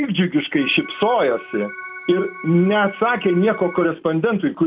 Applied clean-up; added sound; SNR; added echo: none; Organ; 15 dB; none.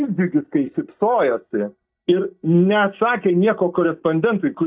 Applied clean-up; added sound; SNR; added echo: neural mask model DeepFilterNet 3.